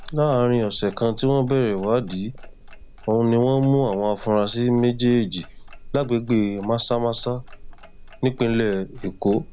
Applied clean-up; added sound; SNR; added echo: none; Clock; 17 dB; none.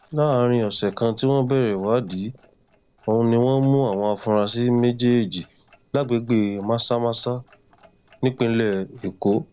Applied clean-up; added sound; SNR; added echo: neural separator model SepFormer DNS4.